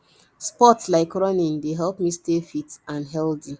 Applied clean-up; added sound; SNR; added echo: none; none; none; none.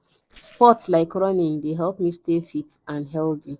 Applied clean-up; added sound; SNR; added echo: neural separator model SepFormer DNS4.